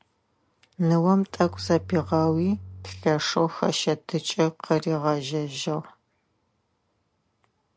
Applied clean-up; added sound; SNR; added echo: none; Bowed string instrument; 15 dB; none.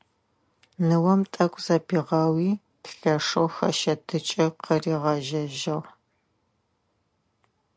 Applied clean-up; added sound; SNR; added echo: none; none; none; none.